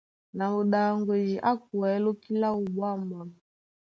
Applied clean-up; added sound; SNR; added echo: none; none; none; none.